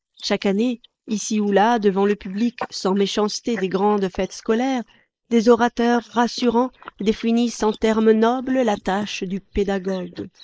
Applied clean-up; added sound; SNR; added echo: neural mask model Resemble Enhance denoiser.